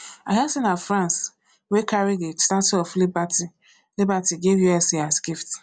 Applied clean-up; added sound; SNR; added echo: none; none; none; none.